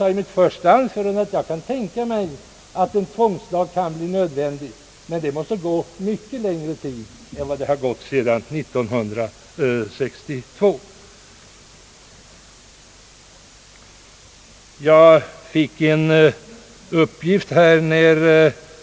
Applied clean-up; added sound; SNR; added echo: none; none; none; none.